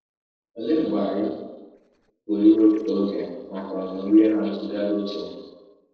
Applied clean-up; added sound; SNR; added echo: neural separator model SepFormer DNS4.